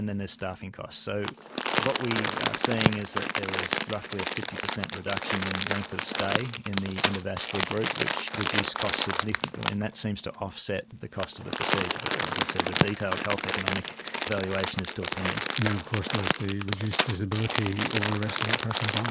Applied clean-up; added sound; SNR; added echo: none; Crumpling, crinkling; -3 dB; none.